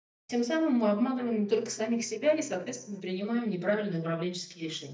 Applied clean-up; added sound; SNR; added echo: neural mask model DeepFilterNet 3.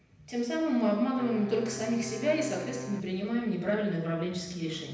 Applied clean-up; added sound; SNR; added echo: none; Wind instrument, woodwind instrument; 14 dB; reverberation time 0.9 s.